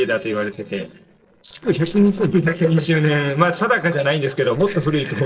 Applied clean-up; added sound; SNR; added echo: neural separator model SepFormer DNS4.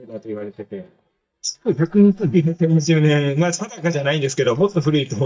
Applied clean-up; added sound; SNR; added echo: neural mask model DeepFilterNet 3.